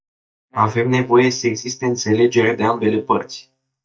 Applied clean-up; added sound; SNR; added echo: neural mask model DeepFilterNet 3.